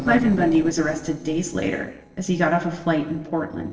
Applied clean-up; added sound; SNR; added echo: neural separator model SepFormer DNS4.